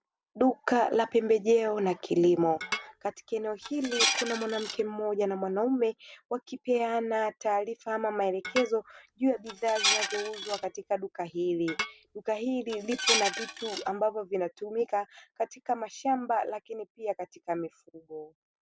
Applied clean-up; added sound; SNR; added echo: none; Dishes, pots, and pans; 4 dB; none.